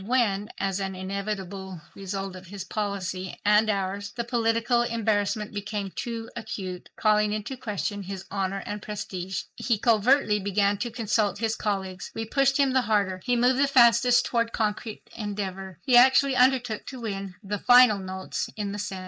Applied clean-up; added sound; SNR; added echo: neural mask model Resemble Enhance denoiser.